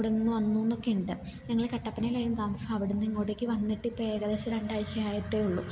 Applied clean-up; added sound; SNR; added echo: none; none; none; none.